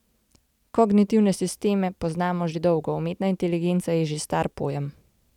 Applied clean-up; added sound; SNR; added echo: none; none; none; none.